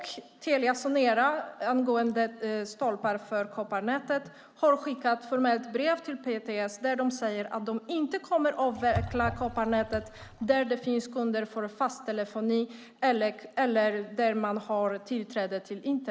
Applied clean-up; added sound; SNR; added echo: none; Liquid; 10 dB; none.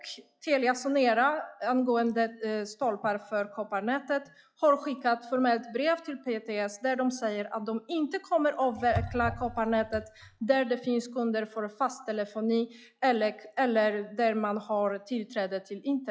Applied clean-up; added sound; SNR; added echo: classical method log-MMSE.